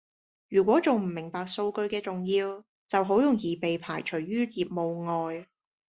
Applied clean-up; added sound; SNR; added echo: none; none; none; none.